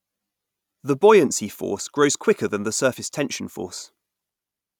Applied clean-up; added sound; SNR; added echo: none; none; none; none.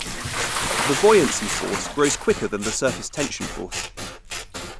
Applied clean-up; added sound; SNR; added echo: none; Scissors + Bathtub (filling or washing) / Splash, splatter; 4 dB; none.